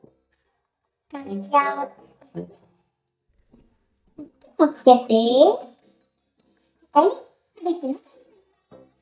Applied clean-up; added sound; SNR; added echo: neural mask model DeepFilterNet 3.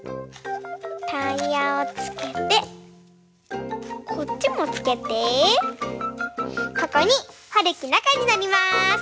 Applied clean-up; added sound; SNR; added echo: none; none; none; none.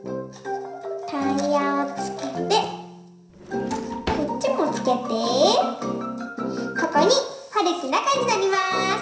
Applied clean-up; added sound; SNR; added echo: none; Drawer open or close; 10 dB; reverberation time 0.7 s.